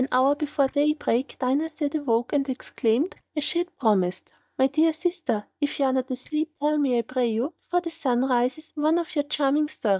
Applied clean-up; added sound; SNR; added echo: neural mask model DeepFilterNet 3.